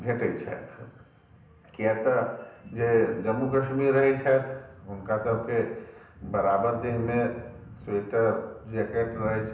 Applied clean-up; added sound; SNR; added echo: none; none; none; reverberation time 0.8 s.